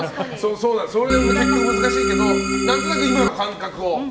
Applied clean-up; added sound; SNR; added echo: none; Organ; -4 dB; none.